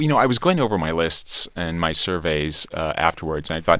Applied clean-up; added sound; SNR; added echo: none; none; none; none.